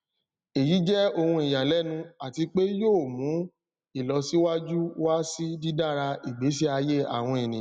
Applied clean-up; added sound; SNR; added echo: none; none; none; none.